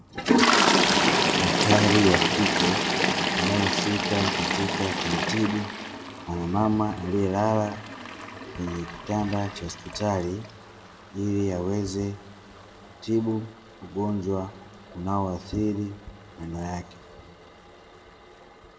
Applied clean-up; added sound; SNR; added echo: none; Toilet flush; -1 dB; reverberation time 1.8 s.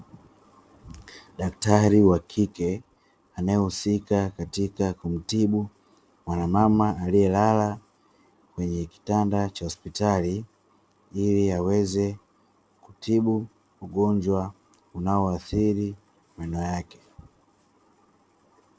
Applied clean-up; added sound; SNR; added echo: none; none; none; none.